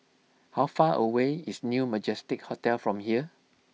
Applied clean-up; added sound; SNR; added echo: none; none; none; none.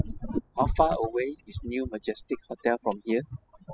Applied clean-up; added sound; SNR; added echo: classical method spectral subtraction.